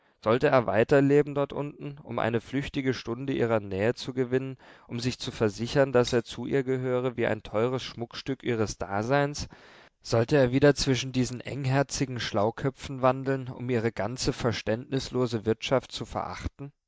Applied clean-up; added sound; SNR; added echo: neural mask model DeepFilterNet 3.